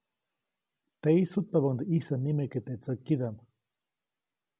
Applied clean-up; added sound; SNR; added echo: none; none; none; none.